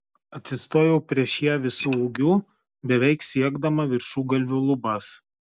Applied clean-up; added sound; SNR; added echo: neural mask model Resemble Enhance denoiser.